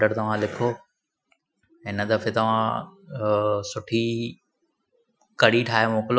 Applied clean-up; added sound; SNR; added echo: classical method Wiener filter.